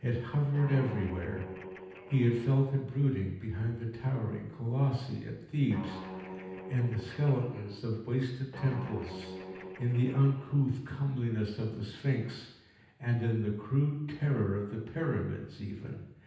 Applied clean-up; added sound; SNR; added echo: none; Guitar; 12 dB; reverberation time 0.9 s.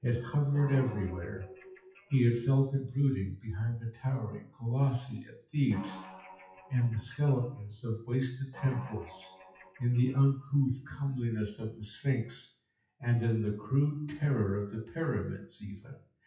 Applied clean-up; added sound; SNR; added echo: classical method WPE with log-MMSE.